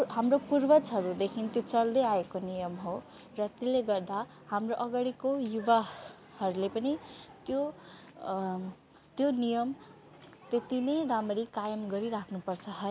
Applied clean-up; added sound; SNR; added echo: none; none; none; none.